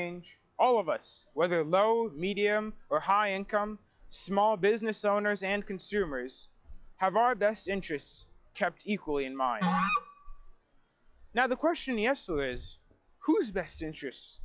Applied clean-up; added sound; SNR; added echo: classical method log-MMSE.